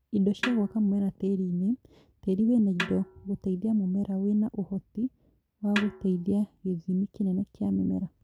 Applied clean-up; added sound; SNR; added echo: none; Snare drum; 13 dB; none.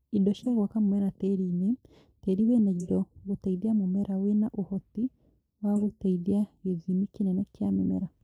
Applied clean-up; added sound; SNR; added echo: neural mask model Resemble Enhance denoiser.